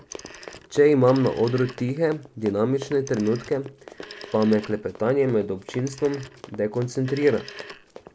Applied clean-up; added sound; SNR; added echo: none; Telephone + Run; 18 dB; none.